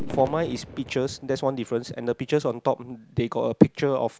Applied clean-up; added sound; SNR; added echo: none; Fireworks; 15 dB; none.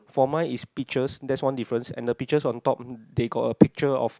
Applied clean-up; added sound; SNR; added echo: none; none; none; none.